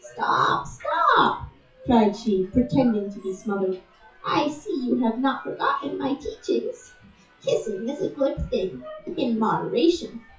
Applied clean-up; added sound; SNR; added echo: classical method WPE with log-MMSE.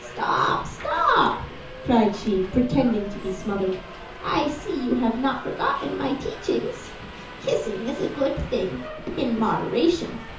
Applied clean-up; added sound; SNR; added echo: none; Subway, metro, underground; 14 dB; reverberation time 0.6 s.